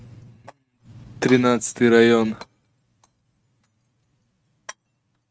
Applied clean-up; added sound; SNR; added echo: neural mask model RNNoise.